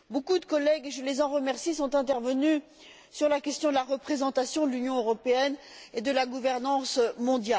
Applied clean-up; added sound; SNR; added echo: none; none; none; none.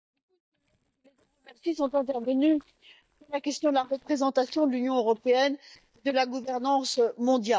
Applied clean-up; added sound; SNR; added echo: neural mask model DeepFilterNet 3.